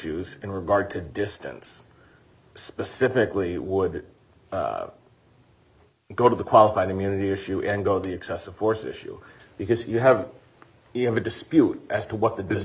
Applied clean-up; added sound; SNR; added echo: none; none; none; none.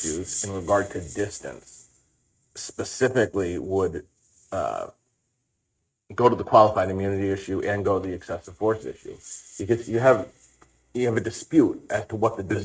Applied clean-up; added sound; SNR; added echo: neural mask model RNNoise.